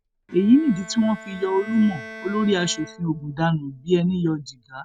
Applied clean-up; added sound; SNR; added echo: none; Bowed string instrument; 19 dB; none.